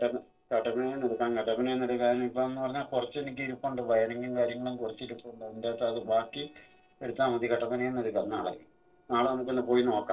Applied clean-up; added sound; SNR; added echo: neural separator model SepFormer DNS4.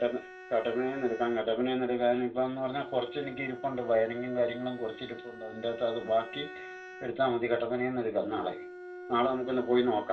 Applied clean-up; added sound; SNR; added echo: none; Bowed string instrument; 16 dB; reverberation time 0.2 s.